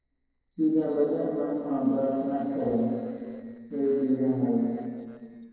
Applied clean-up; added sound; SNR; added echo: neural separator model SepFormer DNS4.